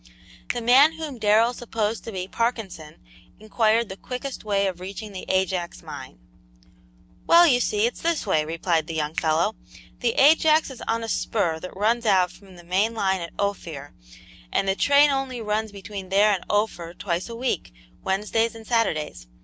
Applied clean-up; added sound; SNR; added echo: none; Finger snapping; 18 dB; none.